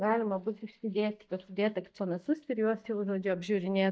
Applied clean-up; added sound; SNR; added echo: neural mask model DeepFilterNet 3.